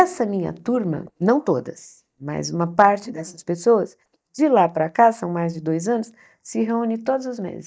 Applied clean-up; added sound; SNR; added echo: neural mask model DeepFilterNet 3.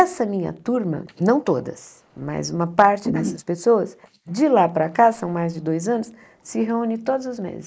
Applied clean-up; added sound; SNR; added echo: neural mask model Resemble Enhance denoiser.